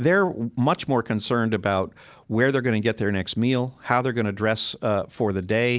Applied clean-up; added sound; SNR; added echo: none; none; none; none.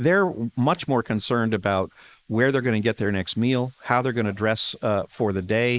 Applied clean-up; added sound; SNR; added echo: neural mask model Resemble Enhance denoiser.